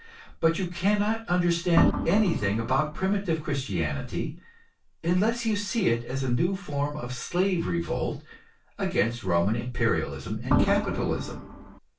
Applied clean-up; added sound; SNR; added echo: none; Organ; 2 dB; reverberation time 0.2 s.